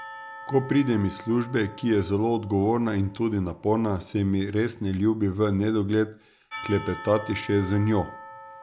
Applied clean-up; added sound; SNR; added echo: none; Church bell / Percussion; 18 dB; none.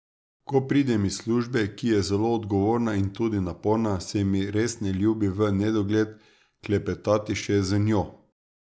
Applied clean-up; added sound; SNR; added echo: none; none; none; none.